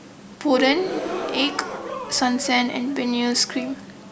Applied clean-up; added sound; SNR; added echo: none; Gasp; 9 dB; none.